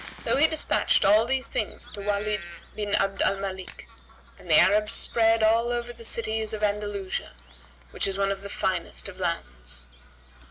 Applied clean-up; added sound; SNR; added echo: none; Camera + Bird vocalization, bird call, bird song; 19 dB; none.